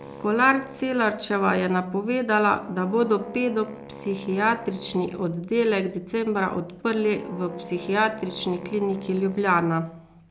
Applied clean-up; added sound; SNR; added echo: none; Wind instrument, woodwind instrument; 18 dB; none.